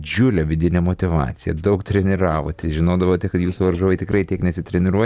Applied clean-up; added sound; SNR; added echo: neural separator model SepFormer DNS4.